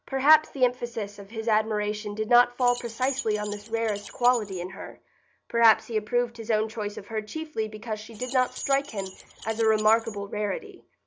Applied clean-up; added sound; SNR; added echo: none; Keys jangling; 14 dB; none.